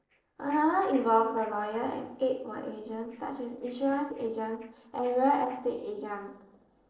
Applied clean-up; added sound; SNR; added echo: neural separator model SepFormer DNS4.